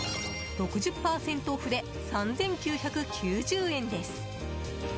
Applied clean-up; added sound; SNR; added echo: none; none; none; none.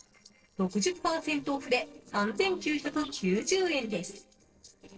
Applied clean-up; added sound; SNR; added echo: neural separator model SepFormer DNS4.